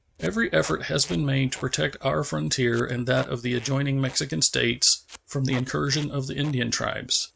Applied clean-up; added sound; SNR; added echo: neural mask model RNNoise.